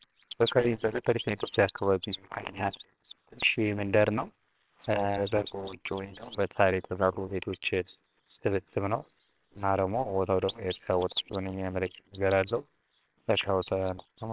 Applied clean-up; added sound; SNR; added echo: neural separator model SepFormer WHAMR!.